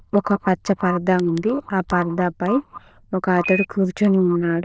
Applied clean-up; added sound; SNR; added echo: neural diffusion model UNIVERSE++.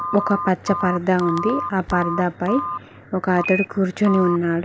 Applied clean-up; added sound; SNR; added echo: none; Telephone; 8 dB; none.